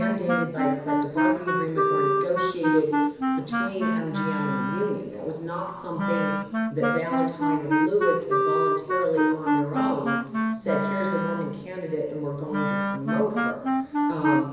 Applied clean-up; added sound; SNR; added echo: none; Wind instrument, woodwind instrument; -3 dB; reverberation time 1.0 s.